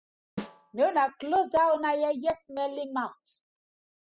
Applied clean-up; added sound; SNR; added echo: classical method spectral subtraction.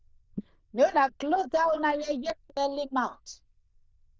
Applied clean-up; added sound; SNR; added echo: neural diffusion model UNIVERSE++.